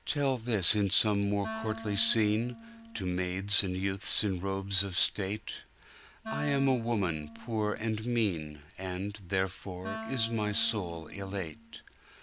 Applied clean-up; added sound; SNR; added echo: none; Wind instrument, woodwind instrument; 14 dB; none.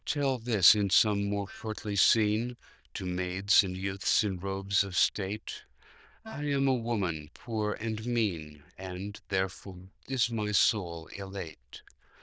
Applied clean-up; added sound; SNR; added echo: neural diffusion model UNIVERSE++.